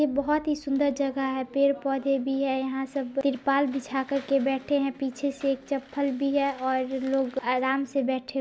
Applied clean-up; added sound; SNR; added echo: none; none; none; none.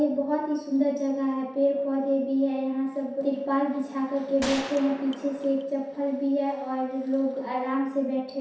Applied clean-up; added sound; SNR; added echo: none; Gunshot, gunfire; 11 dB; reverberation time 0.7 s.